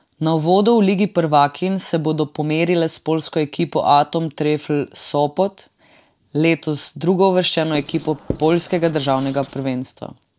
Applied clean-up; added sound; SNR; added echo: neural separator model SepFormer DNS4.